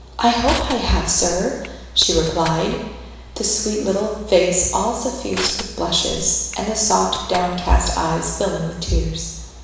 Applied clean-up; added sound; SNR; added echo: none; Crushing; 14 dB; reverberation time 1.0 s.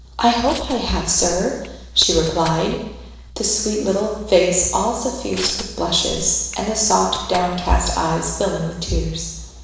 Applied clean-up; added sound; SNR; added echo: neural separator model SepFormer DNS4.